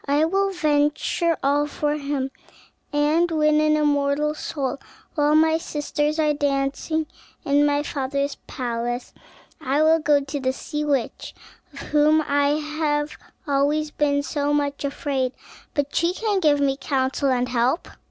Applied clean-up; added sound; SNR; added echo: none; none; none; none.